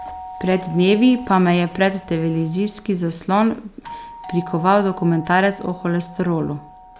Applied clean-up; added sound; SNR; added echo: none; Doorbell; 18 dB; none.